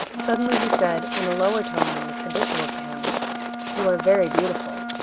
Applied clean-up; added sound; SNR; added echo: none; Wind instrument, woodwind instrument + Walk, footsteps; 1 dB; none.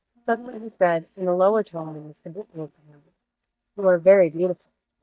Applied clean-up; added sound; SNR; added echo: neural mask model DeepFilterNet 3.